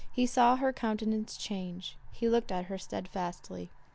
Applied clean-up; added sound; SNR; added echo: none; none; none; none.